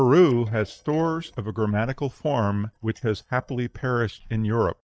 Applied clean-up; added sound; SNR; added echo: neural mask model DeepFilterNet 3.